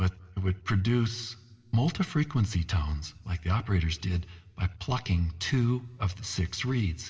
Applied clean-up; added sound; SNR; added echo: none; none; none; reverberation time 1.3 s.